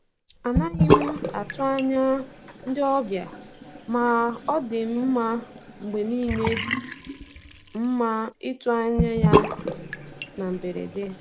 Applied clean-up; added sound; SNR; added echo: none; Bathtub (filling or washing) / Sink (filling or washing); 1 dB; none.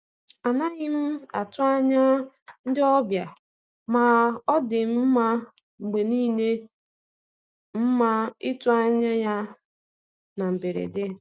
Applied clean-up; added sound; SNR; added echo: none; none; none; none.